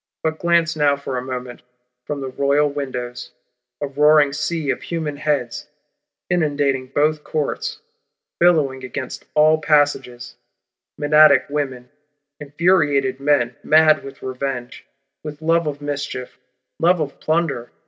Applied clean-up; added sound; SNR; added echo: none; none; none; none.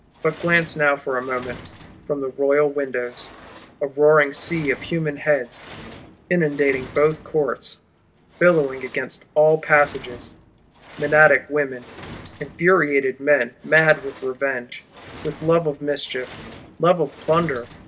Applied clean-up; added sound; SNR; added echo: none; Sliding door; 19 dB; none.